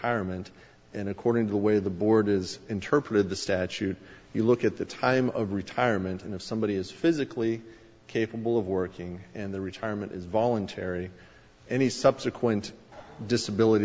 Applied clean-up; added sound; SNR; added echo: none; none; none; none.